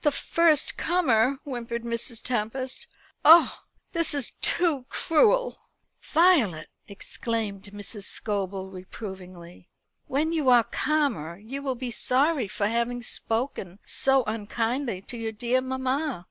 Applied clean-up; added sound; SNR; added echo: none; none; none; none.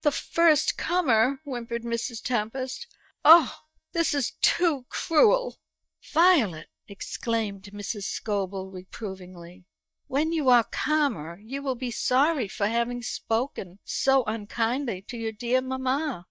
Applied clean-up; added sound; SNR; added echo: neural mask model DeepFilterNet 3.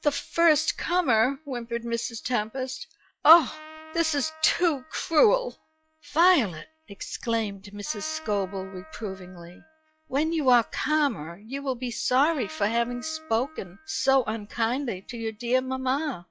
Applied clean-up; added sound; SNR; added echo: classical method log-MMSE.